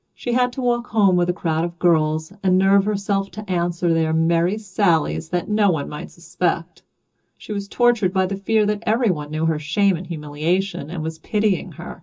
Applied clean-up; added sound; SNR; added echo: none; none; none; reverberation time 0.2 s.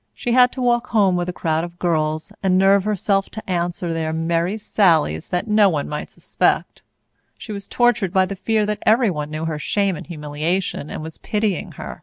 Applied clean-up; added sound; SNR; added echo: none; none; none; none.